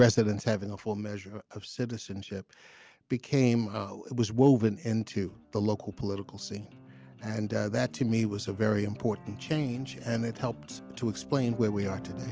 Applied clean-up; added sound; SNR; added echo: none; none; none; none.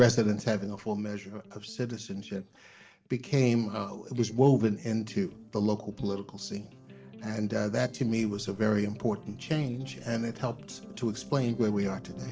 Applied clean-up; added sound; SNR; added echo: neural separator model SepFormer DNS4.